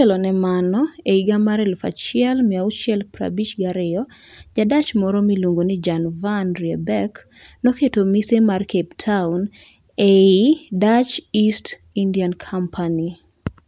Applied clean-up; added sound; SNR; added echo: none; none; none; none.